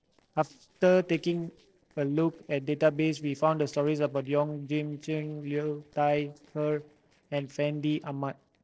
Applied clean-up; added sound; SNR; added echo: neural separator model SepFormer DNS4.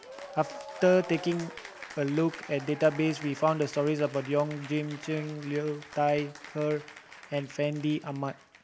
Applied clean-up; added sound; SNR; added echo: none; Applause / Cheering; 16 dB; none.